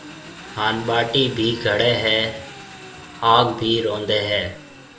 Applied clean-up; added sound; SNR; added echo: none; Engine; 17 dB; reverberation time 0.3 s.